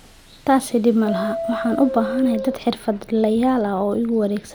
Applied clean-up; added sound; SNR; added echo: none; Subway, metro, underground; 11 dB; none.